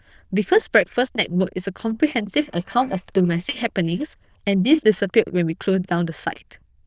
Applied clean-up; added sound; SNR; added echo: neural diffusion model UNIVERSE++.